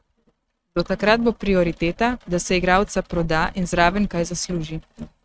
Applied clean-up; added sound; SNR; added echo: neural mask model RNNoise.